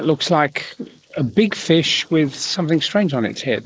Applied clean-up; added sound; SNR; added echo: neural mask model Resemble Enhance denoiser.